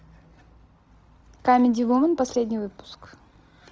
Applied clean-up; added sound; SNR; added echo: none; none; none; none.